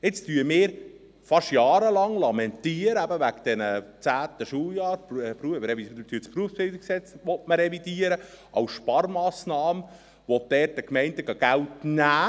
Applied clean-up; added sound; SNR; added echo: none; none; none; none.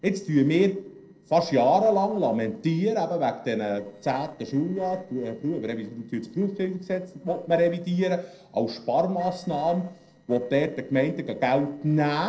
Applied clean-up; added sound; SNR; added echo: neural separator model SepFormer DNS4.